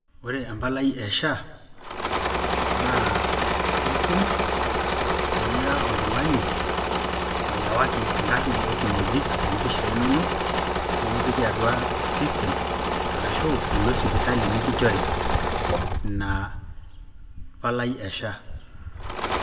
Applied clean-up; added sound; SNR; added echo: none; Engine / Mechanisms; -2 dB; reverberation time 0.9 s.